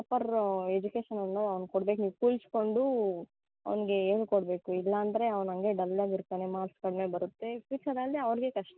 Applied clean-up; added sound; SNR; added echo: none; none; none; none.